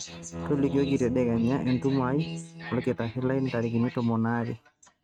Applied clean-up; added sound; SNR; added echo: neural mask model RNNoise.